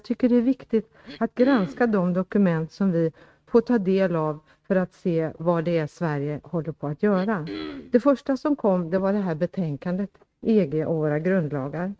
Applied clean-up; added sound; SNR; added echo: neural mask model RNNoise.